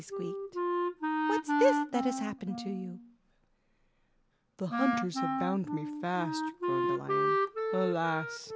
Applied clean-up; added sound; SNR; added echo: none; Wind instrument, woodwind instrument; -2 dB; none.